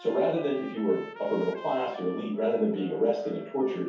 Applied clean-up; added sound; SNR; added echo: none; Trumpet; 18 dB; reverberation time 0.6 s.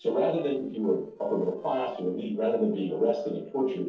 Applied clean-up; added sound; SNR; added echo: neural separator model SepFormer DNS4.